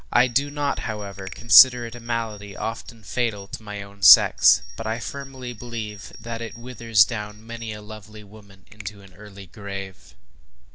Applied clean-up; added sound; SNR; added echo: none; Bell + Finger snapping; 18 dB; none.